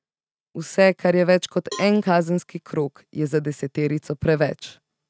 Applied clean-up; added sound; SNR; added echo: neural mask model RNNoise.